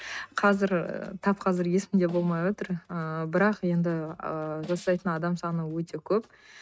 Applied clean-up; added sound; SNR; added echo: neural mask model RNNoise.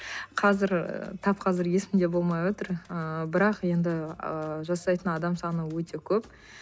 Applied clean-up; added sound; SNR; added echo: none; none; none; none.